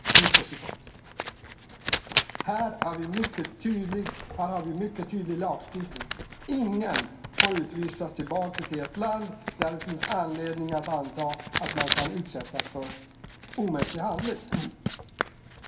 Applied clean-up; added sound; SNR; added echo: none; Writing; -1 dB; reverberation time 0.2 s.